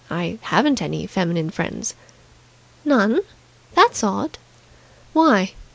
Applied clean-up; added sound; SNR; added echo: none; none; none; none.